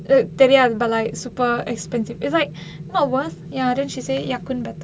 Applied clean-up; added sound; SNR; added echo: none; none; none; none.